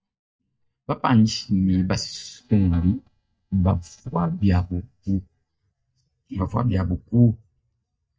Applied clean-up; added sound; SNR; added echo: neural mask model DeepFilterNet 3.